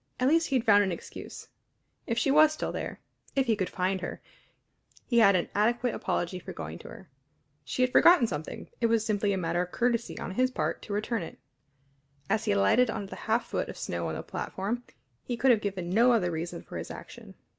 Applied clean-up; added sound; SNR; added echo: none; none; none; none.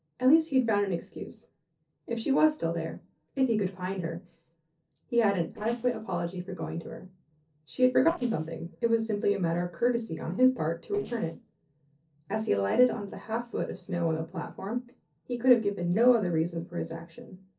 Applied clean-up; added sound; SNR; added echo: neural separator model SepFormer DNS4.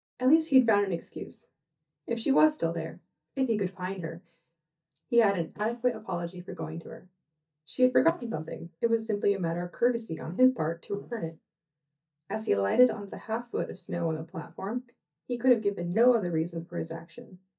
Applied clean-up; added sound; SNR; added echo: neural mask model DeepFilterNet 3.